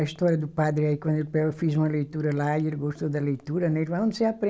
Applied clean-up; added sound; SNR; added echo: none; none; none; none.